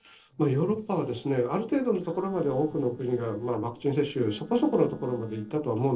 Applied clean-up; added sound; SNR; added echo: neural separator model SepFormer DNS4.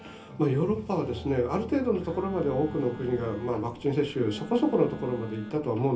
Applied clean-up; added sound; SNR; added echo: none; Telephone; 15 dB; reverberation time 0.3 s.